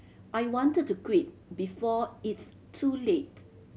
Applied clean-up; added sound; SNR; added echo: none; none; none; none.